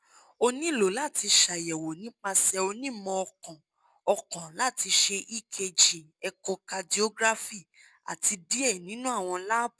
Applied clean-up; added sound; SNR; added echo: none; none; none; none.